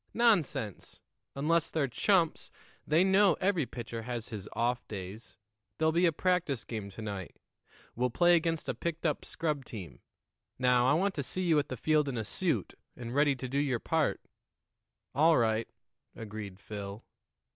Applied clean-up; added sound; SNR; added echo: none; none; none; none.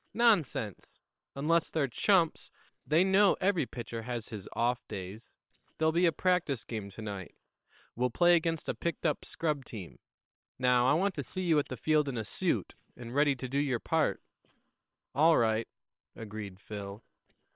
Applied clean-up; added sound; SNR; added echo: neural separator model SepFormer WHAM!.